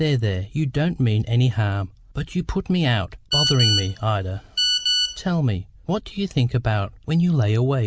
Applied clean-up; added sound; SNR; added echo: none; Telephone; 2 dB; none.